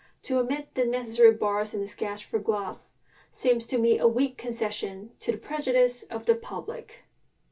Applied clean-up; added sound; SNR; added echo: none; none; none; reverberation time 0.1 s.